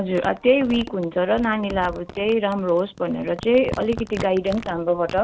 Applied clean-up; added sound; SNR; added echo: none; Crumpling, crinkling; 15 dB; none.